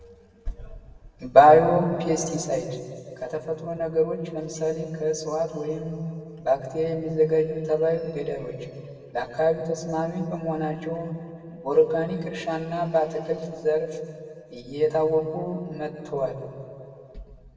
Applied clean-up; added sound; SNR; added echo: none; none; none; reverberation time 1.9 s.